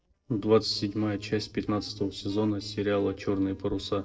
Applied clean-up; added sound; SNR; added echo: neural separator model SepFormer DNS4.